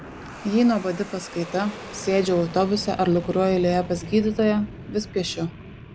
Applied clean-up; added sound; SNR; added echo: none; Fixed-wing aircraft, airplane; 14 dB; none.